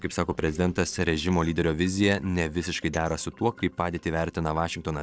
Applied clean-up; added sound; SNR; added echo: neural separator model SepFormer DNS4.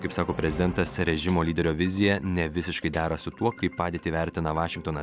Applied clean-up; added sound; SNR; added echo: none; Tambourine; 20 dB; none.